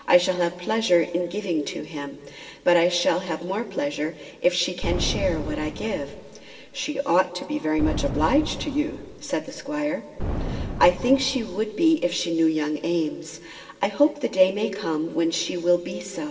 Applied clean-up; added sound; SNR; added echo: none; Boom; 7 dB; reverberation time 1.7 s.